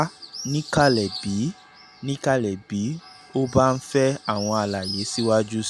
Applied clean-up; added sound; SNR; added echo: none; Bird; 14 dB; none.